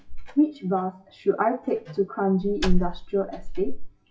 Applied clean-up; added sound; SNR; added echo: classical method WPE with log-MMSE.